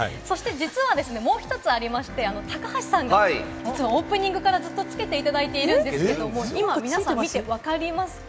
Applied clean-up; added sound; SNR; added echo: none; Bowed string instrument; 14 dB; none.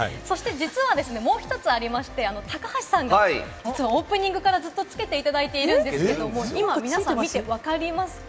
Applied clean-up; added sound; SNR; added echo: none; none; none; none.